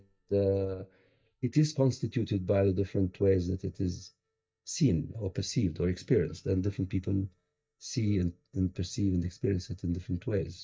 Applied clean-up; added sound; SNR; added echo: neural mask model DeepFilterNet 3.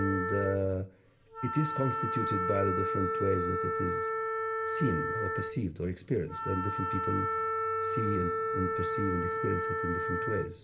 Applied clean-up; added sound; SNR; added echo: none; Wind instrument, woodwind instrument; -1 dB; reverberation time 0.2 s.